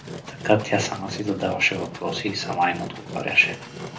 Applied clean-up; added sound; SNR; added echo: none; Engine; 11 dB; reverberation time 0.3 s.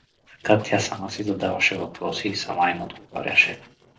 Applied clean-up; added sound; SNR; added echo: neural separator model SepFormer DNS4.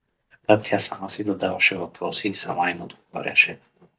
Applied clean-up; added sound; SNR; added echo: neural mask model DeepFilterNet 3.